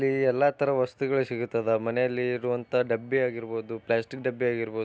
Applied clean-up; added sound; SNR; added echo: none; none; none; none.